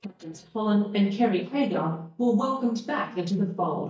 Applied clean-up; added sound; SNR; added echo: neural mask model DeepFilterNet 3.